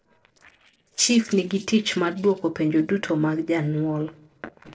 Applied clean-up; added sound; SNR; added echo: neural separator model SepFormer DNS4.